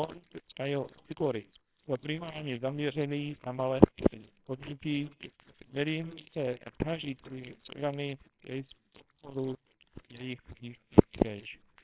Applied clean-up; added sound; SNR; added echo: neural separator model SepFormer WHAMR!.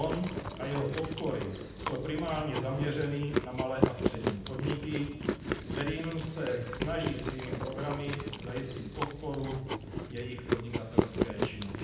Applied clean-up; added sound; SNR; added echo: none; Chewing, mastication; 0 dB; reverberation time 0.8 s.